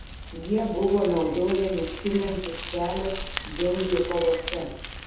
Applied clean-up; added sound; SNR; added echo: none; Bicycle; 9 dB; reverberation time 0.7 s.